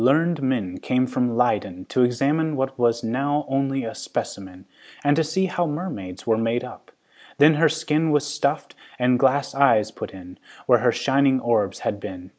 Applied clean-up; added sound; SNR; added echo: none; none; none; none.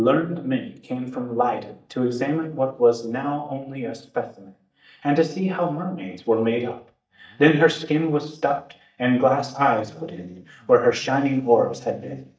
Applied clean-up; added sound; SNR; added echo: neural mask model DeepFilterNet 3.